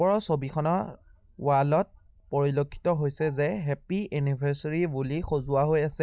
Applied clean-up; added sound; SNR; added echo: none; none; none; none.